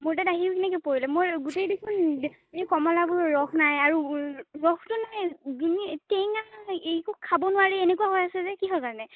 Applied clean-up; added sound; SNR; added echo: neural mask model DeepFilterNet 3.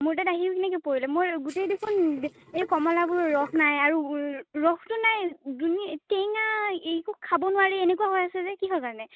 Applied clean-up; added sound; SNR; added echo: neural mask model RNNoise.